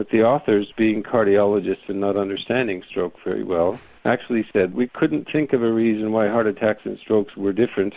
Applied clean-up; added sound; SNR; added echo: none; none; none; none.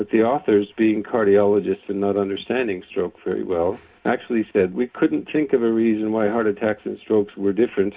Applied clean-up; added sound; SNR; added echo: none; none; none; reverberation time 0.3 s.